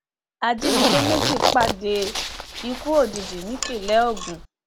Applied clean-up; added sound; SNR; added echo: none; Zipper (clothing); 1 dB; none.